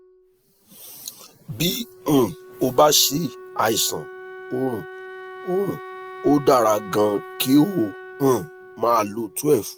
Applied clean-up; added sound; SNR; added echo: none; Wind instrument, woodwind instrument; 17 dB; none.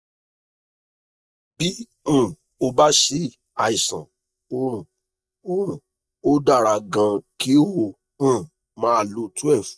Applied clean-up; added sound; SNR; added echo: neural mask model DeepFilterNet 3.